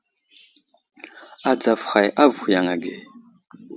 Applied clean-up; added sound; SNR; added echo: none; none; none; none.